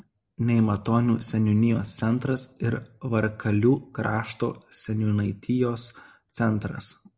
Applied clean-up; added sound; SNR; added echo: none; none; none; none.